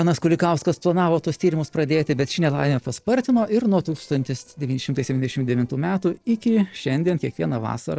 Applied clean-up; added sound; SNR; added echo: neural separator model SepFormer DNS4.